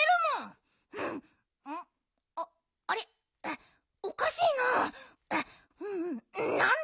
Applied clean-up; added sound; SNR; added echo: none; none; none; none.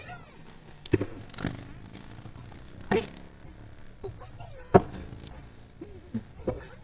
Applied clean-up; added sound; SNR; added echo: neural mask model DeepFilterNet 3.